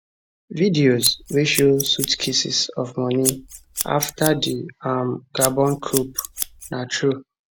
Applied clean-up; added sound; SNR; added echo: none; Scissors; 7 dB; none.